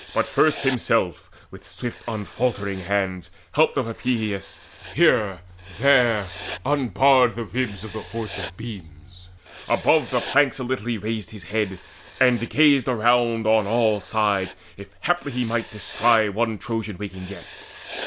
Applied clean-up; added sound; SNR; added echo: none; Writing; 16 dB; none.